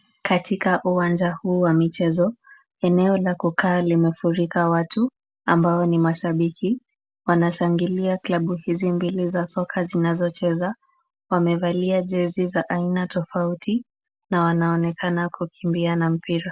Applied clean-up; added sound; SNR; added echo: none; none; none; none.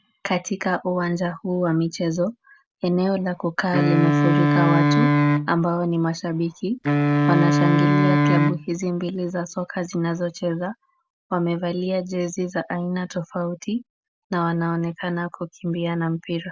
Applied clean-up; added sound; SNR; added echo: none; Wind instrument, woodwind instrument; -4 dB; none.